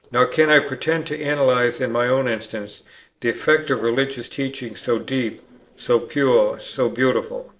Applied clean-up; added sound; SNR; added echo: neural separator model SepFormer DNS4.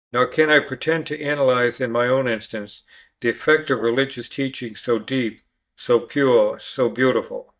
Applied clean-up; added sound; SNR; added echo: neural mask model DeepFilterNet 3.